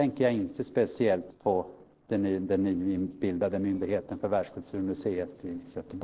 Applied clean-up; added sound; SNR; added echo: neural separator model SepFormer DNS4.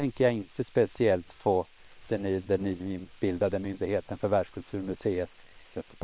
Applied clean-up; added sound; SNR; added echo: neural separator model SepFormer WHAM!.